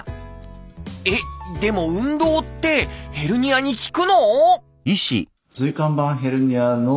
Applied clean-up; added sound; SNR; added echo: none; none; none; none.